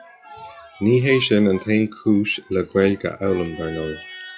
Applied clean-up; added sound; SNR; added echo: classical method log-MMSE.